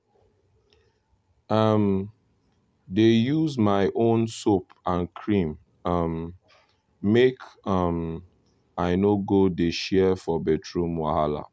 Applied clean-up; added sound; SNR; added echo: none; none; none; none.